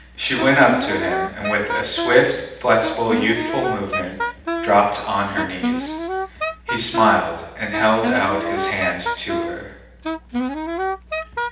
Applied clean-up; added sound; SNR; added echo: none; Wind instrument, woodwind instrument; 5 dB; reverberation time 0.8 s.